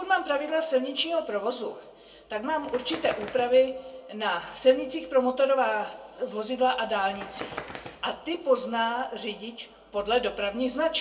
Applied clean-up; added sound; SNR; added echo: none; Bird; 16 dB; reverberation time 0.2 s.